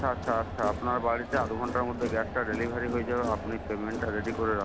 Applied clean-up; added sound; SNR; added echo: none; Crowd; 5 dB; none.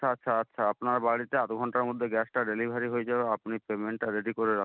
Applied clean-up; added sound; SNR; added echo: none; none; none; none.